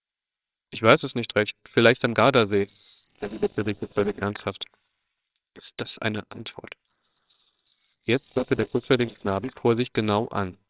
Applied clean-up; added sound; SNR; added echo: neural separator model SepFormer WHAMR!.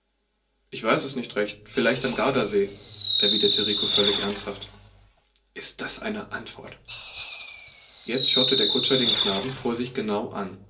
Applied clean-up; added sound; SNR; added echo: none; Fireworks; -2 dB; reverberation time 0.3 s.